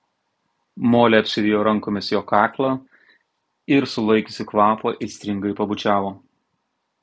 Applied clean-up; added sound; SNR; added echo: none; none; none; none.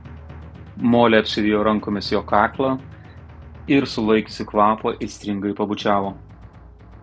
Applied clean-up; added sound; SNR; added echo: none; Drum; 19 dB; none.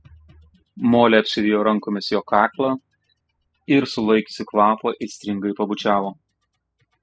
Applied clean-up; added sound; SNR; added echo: classical method spectral subtraction.